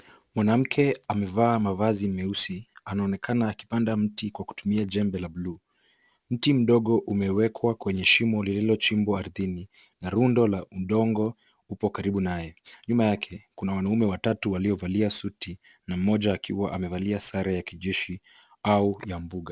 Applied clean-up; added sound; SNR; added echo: none; none; none; none.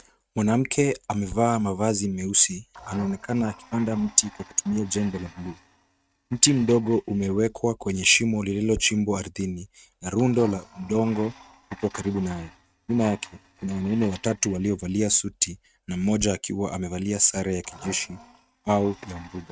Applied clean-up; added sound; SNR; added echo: neural mask model RNNoise.